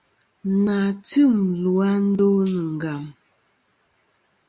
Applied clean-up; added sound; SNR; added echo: none; none; none; none.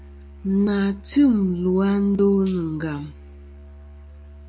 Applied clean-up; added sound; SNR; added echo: none; Musical instrument; 20 dB; none.